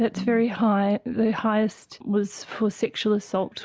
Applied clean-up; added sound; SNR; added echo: none; none; none; none.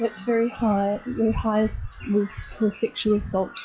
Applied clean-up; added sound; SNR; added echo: classical method log-MMSE.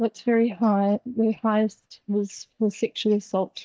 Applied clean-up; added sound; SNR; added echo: neural mask model DeepFilterNet 3.